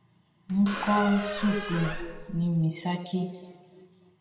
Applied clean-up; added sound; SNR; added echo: none; Squeak; 7 dB; reverberation time 2.1 s.